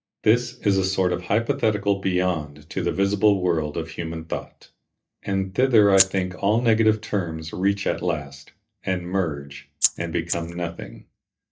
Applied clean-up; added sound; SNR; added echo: neural mask model DeepFilterNet 3.